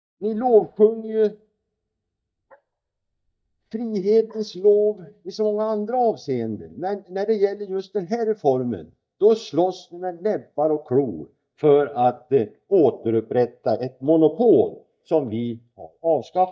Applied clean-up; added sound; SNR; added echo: neural mask model DeepFilterNet 3.